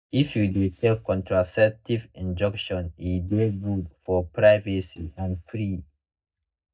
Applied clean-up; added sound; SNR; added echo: neural mask model DeepFilterNet 3.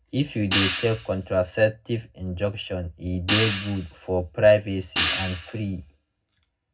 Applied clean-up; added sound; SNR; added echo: none; Hi-hat; 6 dB; reverberation time 0.3 s.